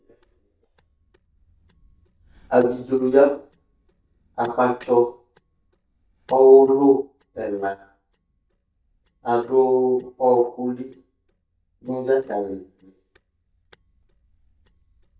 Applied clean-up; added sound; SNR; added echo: neural mask model DeepFilterNet 3.